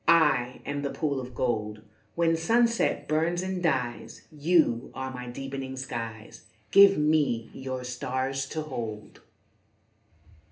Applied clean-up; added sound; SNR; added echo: none; none; none; reverberation time 0.3 s.